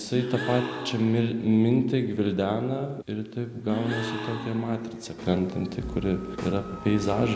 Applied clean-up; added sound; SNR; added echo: none; Gasp; 12 dB; none.